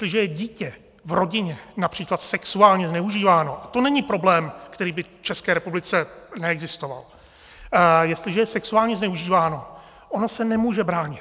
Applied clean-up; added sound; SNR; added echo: none; none; none; none.